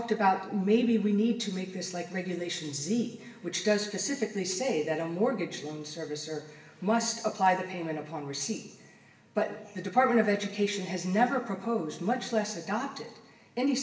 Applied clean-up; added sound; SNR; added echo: none; none; none; reverberation time 1.1 s.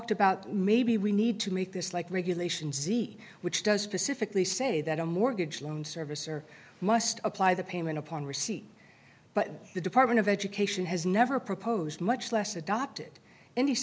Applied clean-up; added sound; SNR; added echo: none; none; none; none.